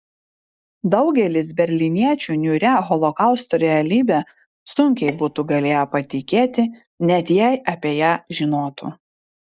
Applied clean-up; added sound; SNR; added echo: neural mask model DeepFilterNet 3.